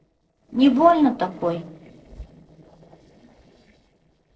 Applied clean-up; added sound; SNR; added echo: neural separator model SepFormer DNS4.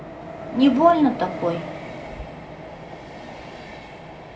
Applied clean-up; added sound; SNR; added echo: none; Train; 10 dB; reverberation time 0.2 s.